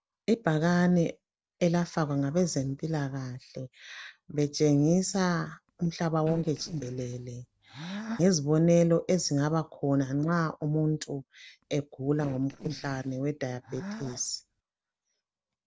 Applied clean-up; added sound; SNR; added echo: neural separator model SepFormer DNS4.